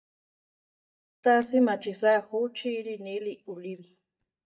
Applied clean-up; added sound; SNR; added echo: neural mask model DeepFilterNet 3.